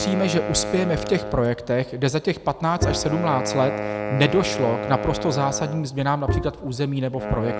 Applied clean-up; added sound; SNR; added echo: none; Wind instrument, woodwind instrument + Bowed string instrument; 6 dB; none.